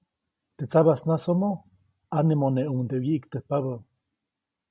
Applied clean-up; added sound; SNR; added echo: none; none; none; none.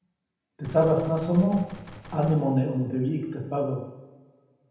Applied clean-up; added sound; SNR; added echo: none; Gunshot, gunfire; 20 dB; reverberation time 0.9 s.